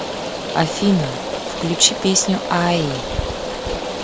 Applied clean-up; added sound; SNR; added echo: none; Rain; 5 dB; none.